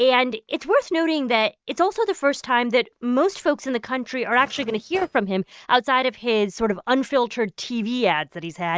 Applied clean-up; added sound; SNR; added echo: neural mask model RNNoise.